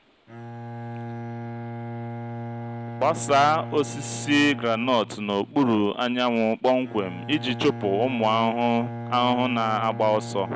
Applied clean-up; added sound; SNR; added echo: none; Bowed string instrument; 10 dB; none.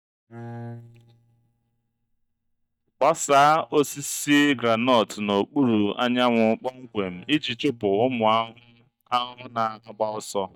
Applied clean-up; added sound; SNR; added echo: neural mask model DeepFilterNet 3.